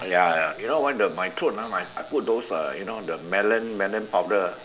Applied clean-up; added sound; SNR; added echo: none; none; none; none.